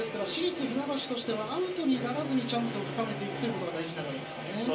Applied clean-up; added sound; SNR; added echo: none; Wind instrument, woodwind instrument; 11 dB; reverberation time 0.3 s.